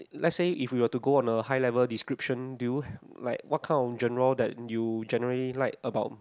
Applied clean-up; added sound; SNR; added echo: none; none; none; none.